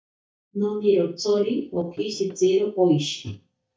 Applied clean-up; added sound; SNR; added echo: neural mask model DeepFilterNet 3.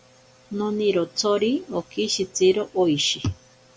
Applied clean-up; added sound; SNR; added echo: none; none; none; none.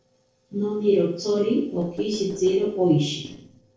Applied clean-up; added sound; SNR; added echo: neural separator model SepFormer DNS4.